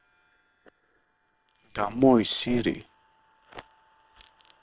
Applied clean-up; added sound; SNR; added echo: neural separator model SepFormer WHAM!.